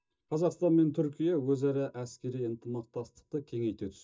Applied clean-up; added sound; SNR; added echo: neural mask model DeepFilterNet 3.